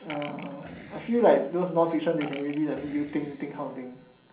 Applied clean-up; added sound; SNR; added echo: none; Burping, eructation; 18 dB; reverberation time 0.6 s.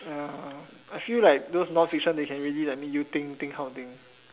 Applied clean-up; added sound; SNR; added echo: none; none; none; none.